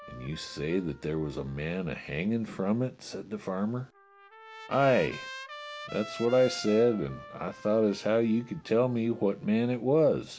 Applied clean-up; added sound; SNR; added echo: none; Trumpet; 18 dB; none.